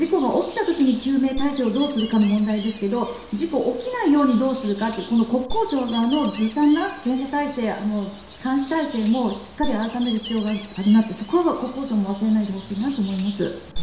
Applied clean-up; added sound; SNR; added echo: none; Gull, seagull; 14 dB; reverberation time 0.7 s.